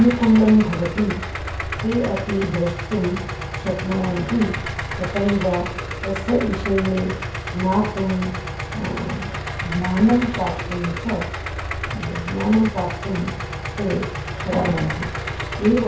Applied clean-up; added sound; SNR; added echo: none; Idling; 6 dB; reverberation time 0.6 s.